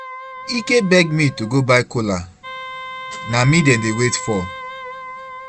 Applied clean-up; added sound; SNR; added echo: none; Wind instrument, woodwind instrument; 13 dB; none.